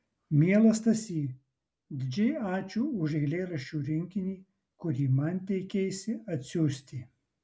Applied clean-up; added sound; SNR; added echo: none; none; none; none.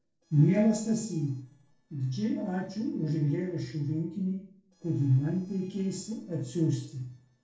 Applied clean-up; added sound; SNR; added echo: neural separator model SepFormer DNS4.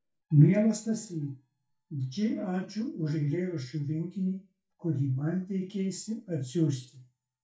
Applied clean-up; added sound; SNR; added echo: neural mask model DeepFilterNet 3.